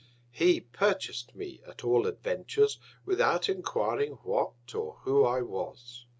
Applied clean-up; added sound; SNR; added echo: none; none; none; none.